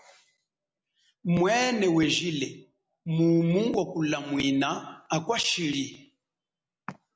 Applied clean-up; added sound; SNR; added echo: none; none; none; none.